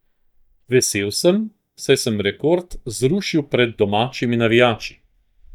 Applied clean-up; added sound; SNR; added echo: neural mask model DeepFilterNet 3.